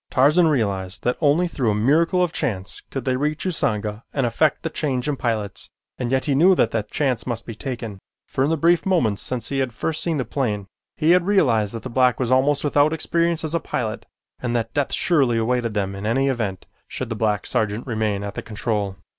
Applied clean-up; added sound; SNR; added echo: none; none; none; none.